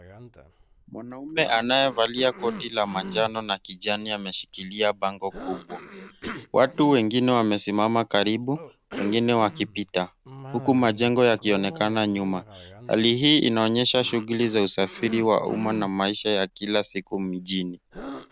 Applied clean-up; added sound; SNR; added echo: none; Cough; 18 dB; none.